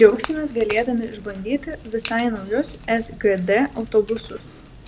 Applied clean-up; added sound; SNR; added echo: none; Crack / Crackle; 18 dB; none.